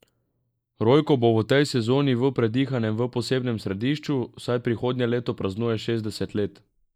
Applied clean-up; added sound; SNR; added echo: neural mask model Resemble Enhance denoiser.